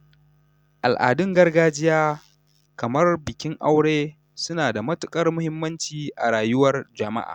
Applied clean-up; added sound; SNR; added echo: none; none; none; none.